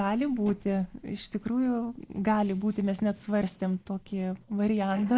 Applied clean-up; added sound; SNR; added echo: neural mask model Resemble Enhance denoiser.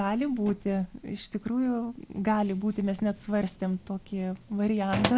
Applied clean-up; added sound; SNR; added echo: none; Drawer open or close; 12 dB; none.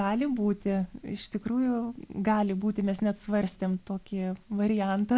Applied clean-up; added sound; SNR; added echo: none; none; none; none.